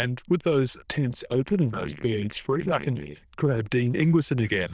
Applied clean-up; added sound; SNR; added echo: neural diffusion model UNIVERSE++.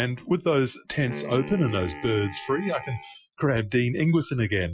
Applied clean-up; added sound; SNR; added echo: classical method Wiener filter.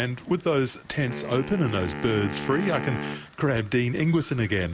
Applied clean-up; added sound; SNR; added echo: none; Wind instrument, woodwind instrument; 11 dB; none.